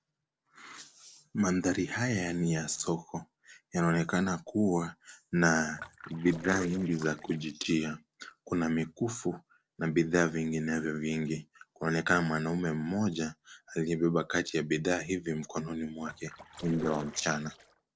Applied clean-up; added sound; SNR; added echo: neural separator model SepFormer DNS4.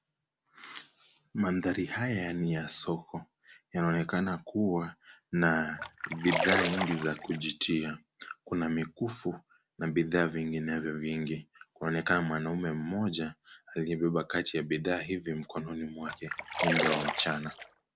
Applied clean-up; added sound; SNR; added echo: none; Splash, splatter; 2 dB; none.